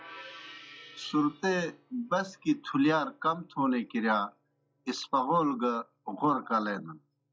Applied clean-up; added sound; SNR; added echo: classical method log-MMSE.